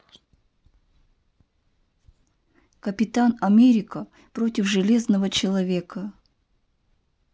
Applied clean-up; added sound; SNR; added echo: none; none; none; none.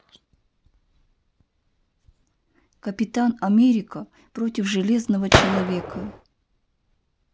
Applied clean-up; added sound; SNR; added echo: none; Gunshot, gunfire; -2 dB; none.